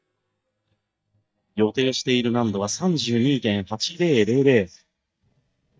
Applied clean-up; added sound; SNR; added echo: neural mask model DeepFilterNet 3.